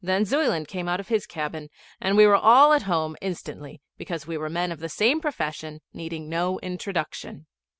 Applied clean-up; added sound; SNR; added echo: none; none; none; none.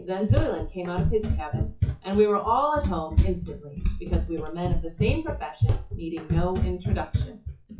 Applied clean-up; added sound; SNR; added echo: classical method WPE with log-MMSE.